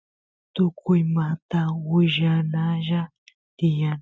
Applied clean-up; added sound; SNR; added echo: none; none; none; none.